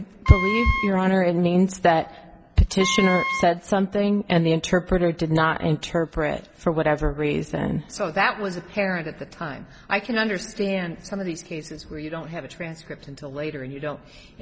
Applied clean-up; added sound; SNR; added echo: none; Wind instrument, woodwind instrument; 5 dB; none.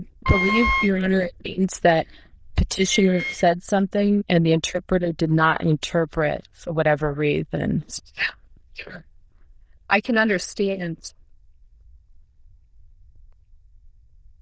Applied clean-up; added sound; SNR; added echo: neural diffusion model UNIVERSE++.